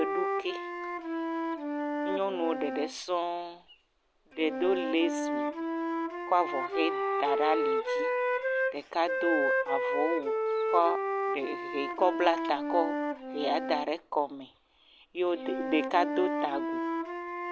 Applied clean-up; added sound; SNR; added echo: none; Wind instrument, woodwind instrument; 0 dB; none.